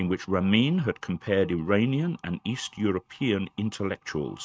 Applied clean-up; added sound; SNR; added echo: neural mask model RNNoise.